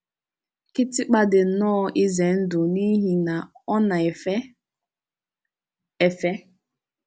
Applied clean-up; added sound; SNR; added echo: none; none; none; none.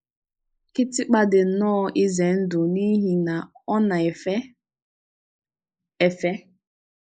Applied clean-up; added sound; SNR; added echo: neural mask model Resemble Enhance denoiser.